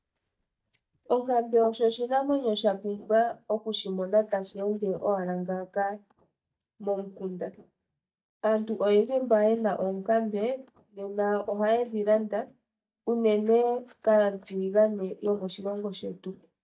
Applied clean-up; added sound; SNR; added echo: neural mask model DeepFilterNet 3.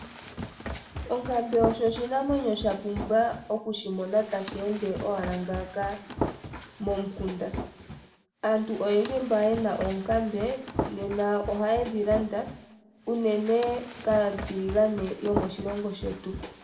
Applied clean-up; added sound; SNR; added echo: none; Run; 9 dB; reverberation time 1.0 s.